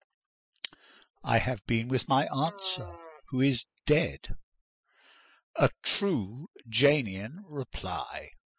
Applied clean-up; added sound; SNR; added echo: classical method spectral subtraction.